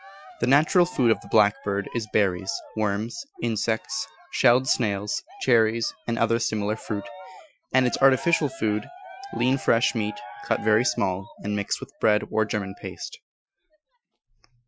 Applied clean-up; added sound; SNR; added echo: classical method Wiener filter.